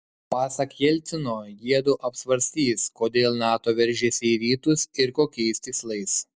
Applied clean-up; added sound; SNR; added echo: none; none; none; none.